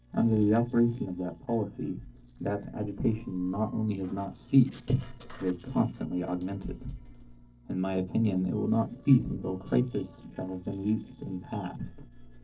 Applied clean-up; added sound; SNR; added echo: neural separator model SepFormer DNS4.